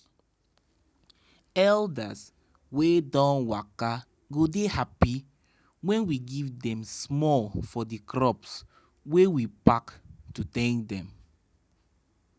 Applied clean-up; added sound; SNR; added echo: none; none; none; none.